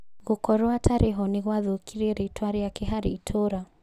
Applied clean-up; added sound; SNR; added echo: none; none; none; none.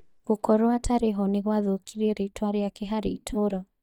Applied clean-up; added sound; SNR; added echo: neural mask model DeepFilterNet 3.